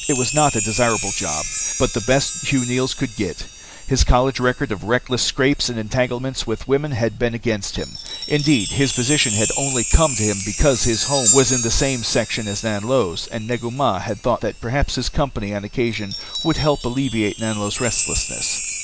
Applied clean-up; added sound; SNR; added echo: none; Chime; 6 dB; none.